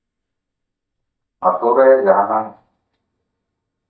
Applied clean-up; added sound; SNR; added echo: neural mask model DeepFilterNet 3.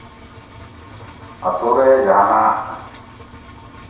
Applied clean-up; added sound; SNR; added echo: none; Engine; 20 dB; reverberation time 0.7 s.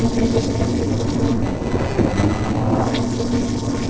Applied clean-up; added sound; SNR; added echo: neural separator model SepFormer DNS4.